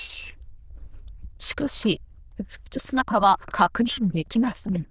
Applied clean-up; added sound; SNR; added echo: neural diffusion model UNIVERSE++.